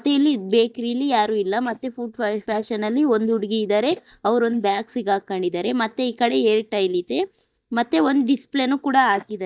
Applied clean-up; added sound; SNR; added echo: neural mask model DeepFilterNet 3.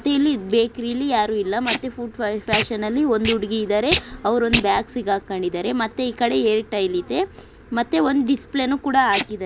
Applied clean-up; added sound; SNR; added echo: none; Packing tape, duct tape; 11 dB; none.